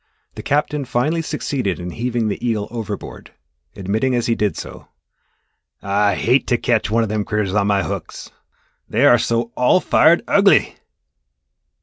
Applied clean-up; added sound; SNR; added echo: none; none; none; none.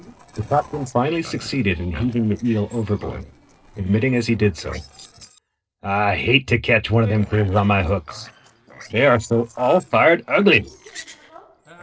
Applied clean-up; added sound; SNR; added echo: neural separator model SepFormer DNS4.